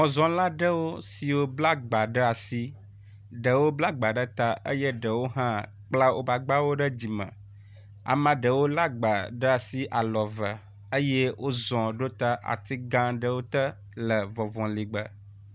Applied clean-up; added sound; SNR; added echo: none; none; none; none.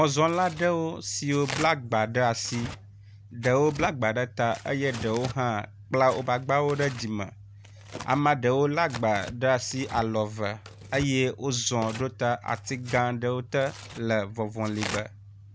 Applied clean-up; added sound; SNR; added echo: none; Tearing; 16 dB; none.